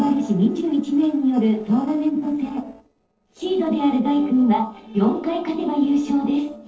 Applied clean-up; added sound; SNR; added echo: neural separator model SepFormer DNS4.